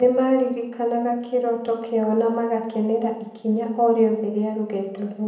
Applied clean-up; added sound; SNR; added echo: none; none; none; reverberation time 0.8 s.